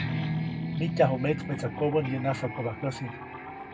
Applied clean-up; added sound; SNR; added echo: none; Guitar; 4 dB; reverberation time 0.3 s.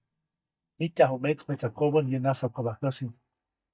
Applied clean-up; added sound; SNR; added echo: neural mask model DeepFilterNet 3.